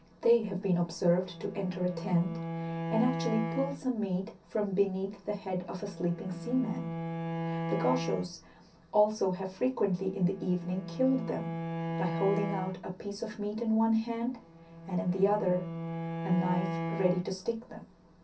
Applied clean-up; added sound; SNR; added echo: none; Bowed string instrument; 7 dB; reverberation time 0.3 s.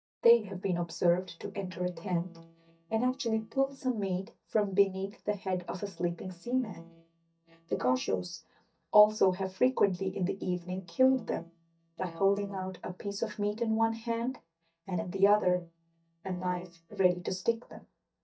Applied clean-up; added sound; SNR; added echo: neural mask model DeepFilterNet 3.